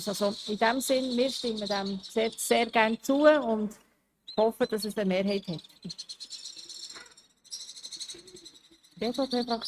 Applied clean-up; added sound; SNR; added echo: neural mask model RNNoise.